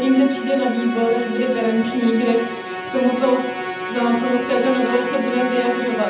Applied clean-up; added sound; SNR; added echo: none; Musical instrument; 8 dB; reverberation time 0.8 s.